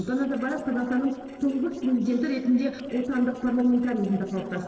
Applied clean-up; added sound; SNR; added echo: neural separator model SepFormer DNS4.